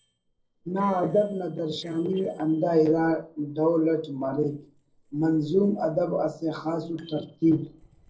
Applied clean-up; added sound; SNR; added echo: neural separator model SepFormer DNS4.